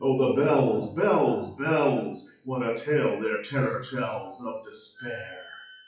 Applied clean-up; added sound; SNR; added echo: classical method WPE with log-MMSE.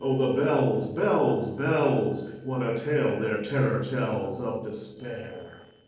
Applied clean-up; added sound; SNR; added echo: neural separator model SepFormer DNS4.